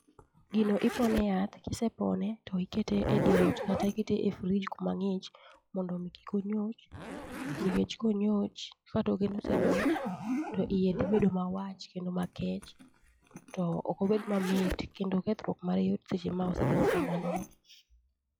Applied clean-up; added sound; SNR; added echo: classical method log-MMSE.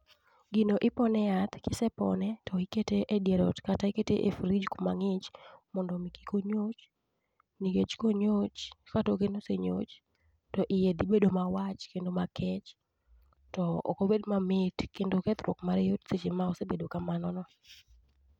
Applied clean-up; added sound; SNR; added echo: none; none; none; none.